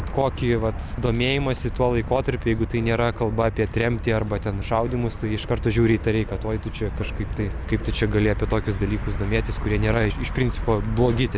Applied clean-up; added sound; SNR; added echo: none; none; none; none.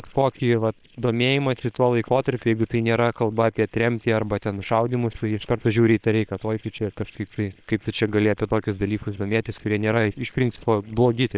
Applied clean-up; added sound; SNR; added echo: neural separator model SepFormer WHAM!.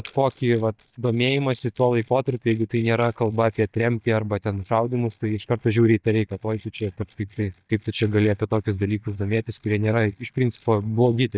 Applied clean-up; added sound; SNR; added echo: neural mask model DeepFilterNet 3.